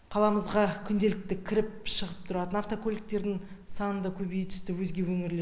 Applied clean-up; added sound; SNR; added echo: none; none; none; none.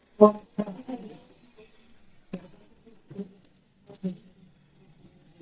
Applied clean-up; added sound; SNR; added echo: neural mask model DeepFilterNet 3.